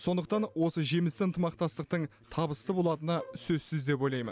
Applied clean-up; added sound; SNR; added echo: none; Bowed string instrument; 18 dB; none.